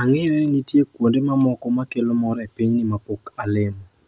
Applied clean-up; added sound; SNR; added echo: none; none; none; none.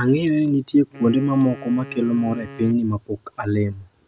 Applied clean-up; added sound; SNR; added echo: none; Wind instrument, woodwind instrument; 20 dB; none.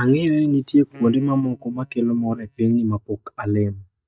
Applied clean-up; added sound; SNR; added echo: neural mask model DeepFilterNet 3.